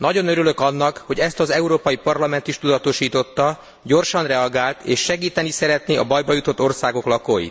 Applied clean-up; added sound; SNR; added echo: none; none; none; none.